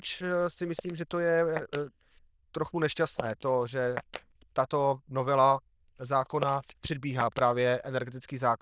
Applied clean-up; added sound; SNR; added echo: neural diffusion model UNIVERSE++.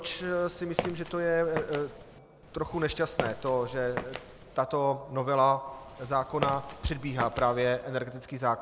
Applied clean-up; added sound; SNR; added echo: none; Walk, footsteps; 9 dB; none.